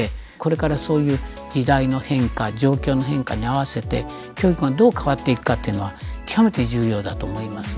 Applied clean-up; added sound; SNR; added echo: none; none; none; none.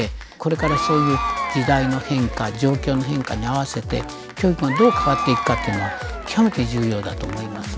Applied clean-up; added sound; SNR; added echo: none; Applause / Crowd / Cheering; 6 dB; none.